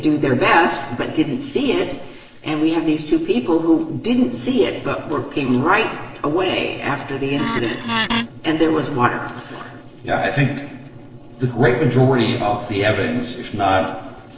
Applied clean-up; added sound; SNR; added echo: neural separator model SepFormer DNS4.